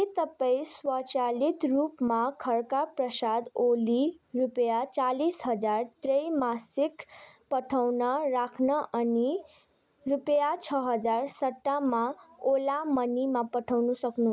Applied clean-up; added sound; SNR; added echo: none; none; none; none.